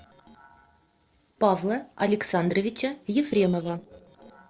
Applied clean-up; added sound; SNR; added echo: neural separator model SepFormer DNS4.